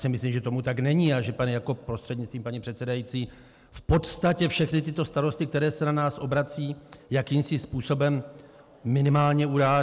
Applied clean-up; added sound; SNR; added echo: none; none; none; none.